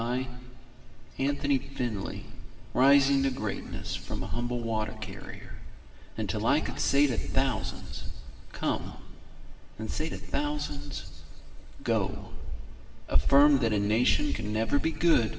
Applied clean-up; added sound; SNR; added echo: none; none; none; reverberation time 2.8 s.